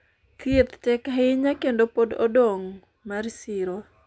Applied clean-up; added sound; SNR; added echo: none; none; none; none.